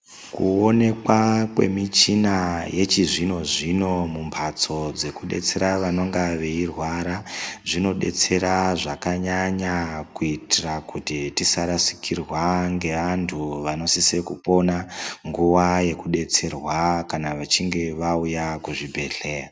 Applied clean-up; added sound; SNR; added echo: none; none; none; none.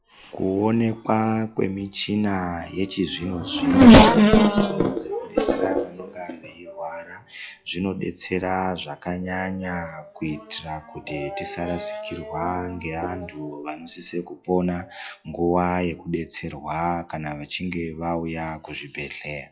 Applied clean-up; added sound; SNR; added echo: classical method log-MMSE.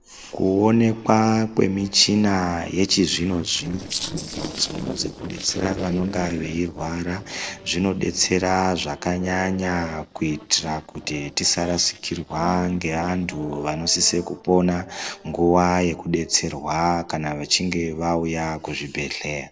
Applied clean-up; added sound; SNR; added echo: neural separator model SepFormer DNS4.